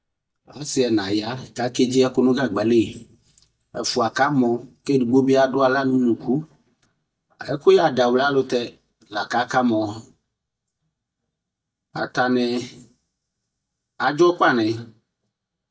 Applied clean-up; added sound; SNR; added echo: neural mask model DeepFilterNet 3.